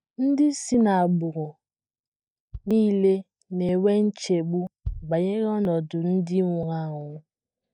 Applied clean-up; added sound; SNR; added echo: neural mask model DeepFilterNet 3.